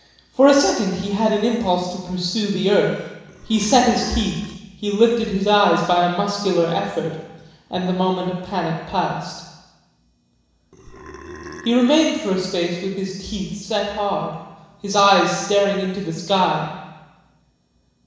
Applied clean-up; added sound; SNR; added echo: none; Burping, eructation; 17 dB; reverberation time 1.0 s.